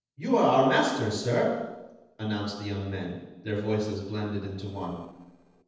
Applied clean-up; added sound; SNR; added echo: neural separator model SepFormer DNS4.